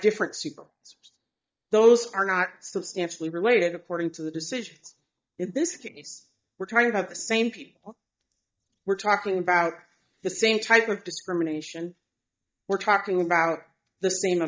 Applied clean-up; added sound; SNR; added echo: neural mask model DeepFilterNet 3.